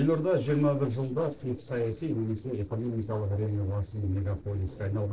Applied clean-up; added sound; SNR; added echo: neural separator model SepFormer DNS4.